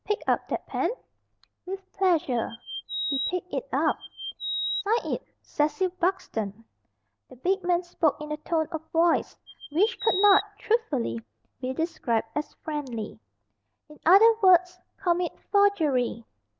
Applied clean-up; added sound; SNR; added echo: none; Bird vocalization, bird call, bird song; 6 dB; none.